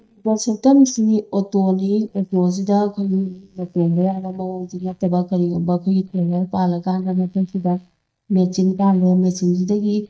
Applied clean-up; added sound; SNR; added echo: neural mask model DeepFilterNet 3.